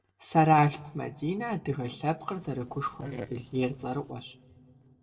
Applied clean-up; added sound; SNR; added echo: neural separator model SepFormer DNS4.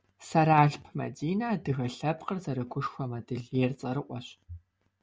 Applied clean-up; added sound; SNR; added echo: none; none; none; none.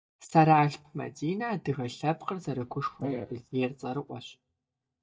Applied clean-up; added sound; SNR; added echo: neural mask model DeepFilterNet 3.